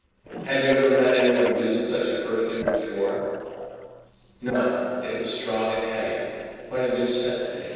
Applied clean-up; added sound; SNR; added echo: neural separator model SepFormer DNS4.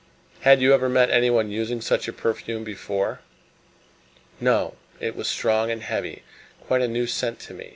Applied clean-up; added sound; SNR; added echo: none; none; none; none.